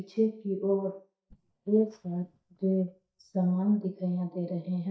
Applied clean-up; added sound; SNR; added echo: neural mask model DeepFilterNet 3.